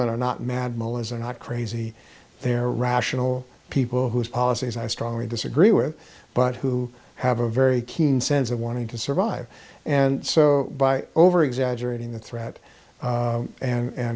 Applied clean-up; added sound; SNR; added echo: none; none; none; none.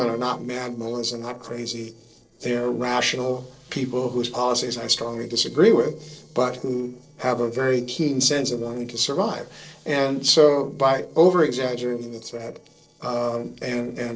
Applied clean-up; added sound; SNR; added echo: neural separator model SepFormer DNS4.